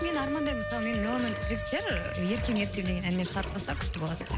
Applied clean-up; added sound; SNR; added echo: none; Wind instrument, woodwind instrument + Bathtub (filling or washing); 6 dB; none.